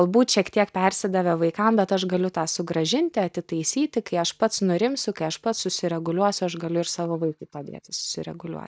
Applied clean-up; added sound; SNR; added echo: neural mask model DeepFilterNet 3.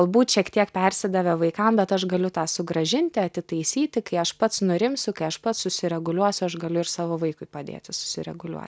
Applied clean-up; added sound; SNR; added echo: none; none; none; none.